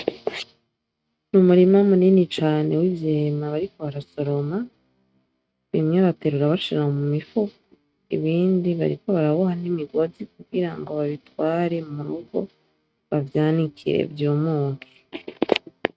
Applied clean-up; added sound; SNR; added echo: neural mask model RNNoise.